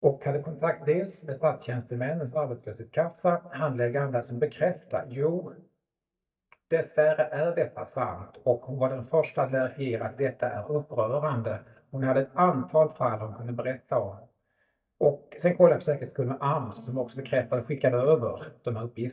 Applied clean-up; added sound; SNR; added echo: neural mask model DeepFilterNet 3.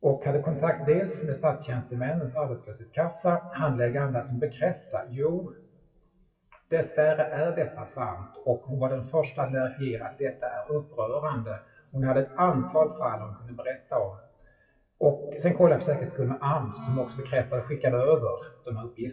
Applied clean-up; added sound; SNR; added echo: classical method WPE with log-MMSE.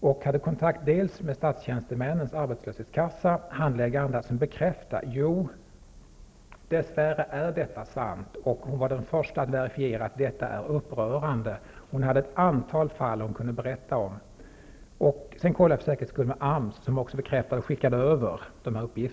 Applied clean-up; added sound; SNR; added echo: none; none; none; none.